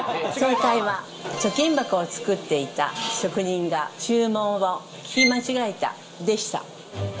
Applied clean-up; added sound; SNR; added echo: none; Bowed string instrument; 4 dB; reverberation time 0.9 s.